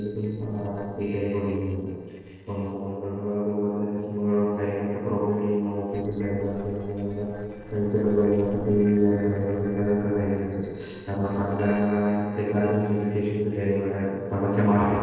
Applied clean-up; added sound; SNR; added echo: neural separator model SepFormer DNS4.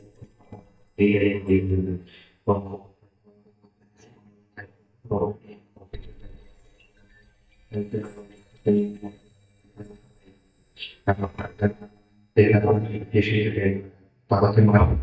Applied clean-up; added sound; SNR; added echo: neural mask model DeepFilterNet 3.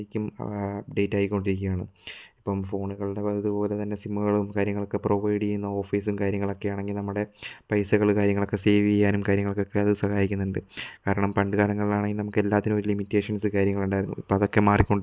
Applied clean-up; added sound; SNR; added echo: none; none; none; none.